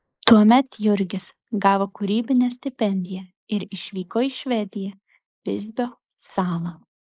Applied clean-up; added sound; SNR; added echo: neural mask model Resemble Enhance denoiser.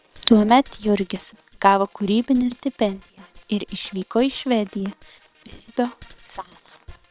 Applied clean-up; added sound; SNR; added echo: neural separator model SepFormer WHAM!.